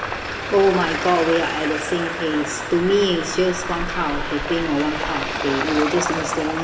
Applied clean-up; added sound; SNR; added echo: none; Traffic noise, roadway noise; 4 dB; reverberation time 1.6 s.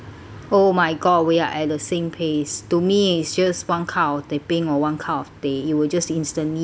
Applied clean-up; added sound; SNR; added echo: none; none; none; none.